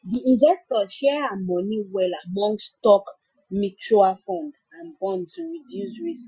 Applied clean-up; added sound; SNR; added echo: classical method Wiener filter.